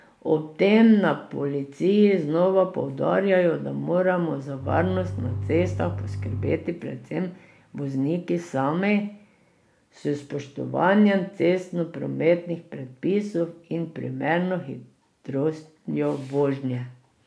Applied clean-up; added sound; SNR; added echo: none; Bowed string instrument; 6 dB; none.